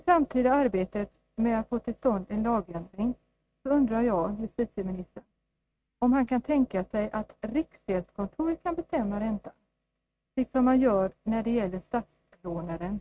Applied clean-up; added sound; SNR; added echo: neural mask model RNNoise.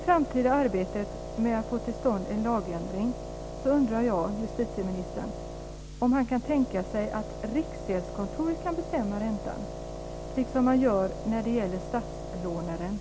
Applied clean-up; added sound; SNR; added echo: none; Wind instrument, woodwind instrument; 11 dB; none.